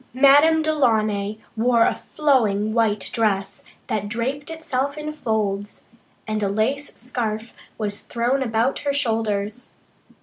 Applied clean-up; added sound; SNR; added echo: none; none; none; none.